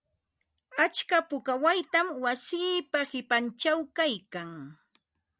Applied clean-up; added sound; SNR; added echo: none; none; none; none.